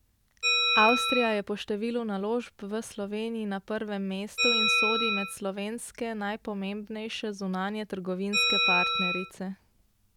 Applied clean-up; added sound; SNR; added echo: none; Bell; -1 dB; none.